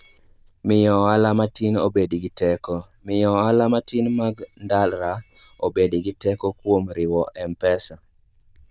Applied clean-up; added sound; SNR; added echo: neural diffusion model UNIVERSE++.